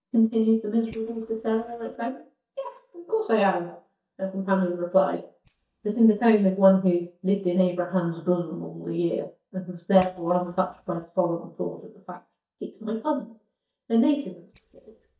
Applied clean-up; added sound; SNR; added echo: neural mask model DeepFilterNet 3.